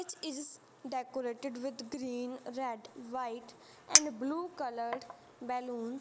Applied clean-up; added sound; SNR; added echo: none; Chink, clink; -4 dB; none.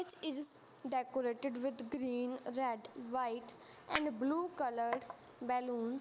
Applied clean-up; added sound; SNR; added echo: neural mask model Resemble Enhance denoiser.